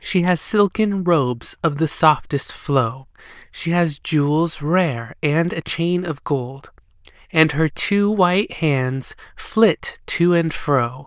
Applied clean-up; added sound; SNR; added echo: neural diffusion model UNIVERSE++.